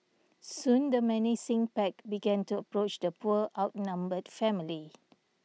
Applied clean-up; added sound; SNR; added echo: none; none; none; none.